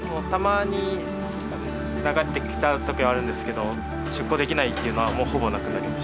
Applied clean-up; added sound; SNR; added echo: none; none; none; none.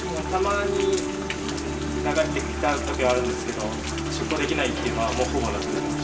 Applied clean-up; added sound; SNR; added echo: none; Rain; 11 dB; reverberation time 1.0 s.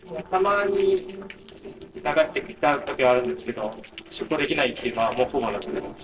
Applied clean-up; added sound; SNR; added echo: neural separator model SepFormer DNS4.